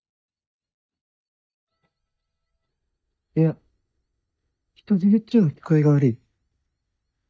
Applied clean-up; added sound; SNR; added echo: neural mask model DeepFilterNet 3.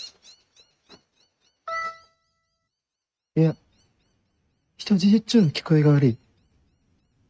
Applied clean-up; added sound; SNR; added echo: neural mask model RNNoise.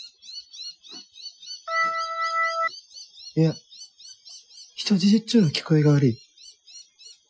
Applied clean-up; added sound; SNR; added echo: classical method Wiener filter.